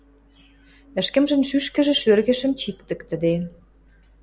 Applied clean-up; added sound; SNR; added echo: none; none; none; none.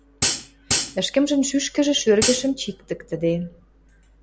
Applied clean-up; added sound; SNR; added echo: none; Hi-hat; 1 dB; none.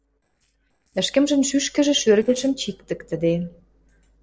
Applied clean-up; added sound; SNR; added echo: neural separator model SepFormer DNS4.